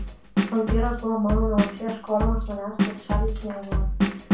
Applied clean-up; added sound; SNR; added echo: none; Drum kit; -3 dB; reverberation time 0.3 s.